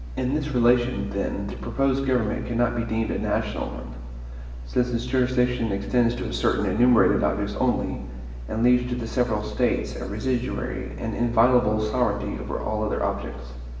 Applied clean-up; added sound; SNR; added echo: none; none; none; reverberation time 1.1 s.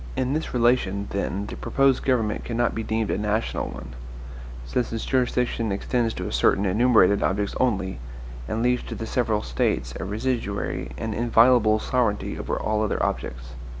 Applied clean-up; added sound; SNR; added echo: none; none; none; none.